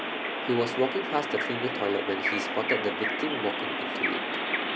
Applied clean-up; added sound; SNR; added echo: none; Bird vocalization, bird call, bird song; -1 dB; none.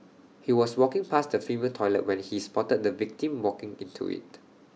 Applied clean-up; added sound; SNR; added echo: none; none; none; none.